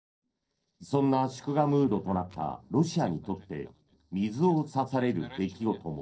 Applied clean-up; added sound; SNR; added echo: neural separator model SepFormer DNS4.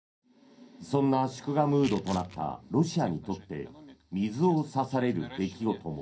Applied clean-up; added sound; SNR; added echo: none; Tearing; 19 dB; reverberation time 0.3 s.